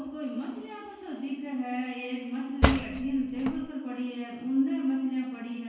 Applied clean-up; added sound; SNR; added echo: none; Cutlery, silverware / Drawer open or close; -3 dB; reverberation time 1.2 s.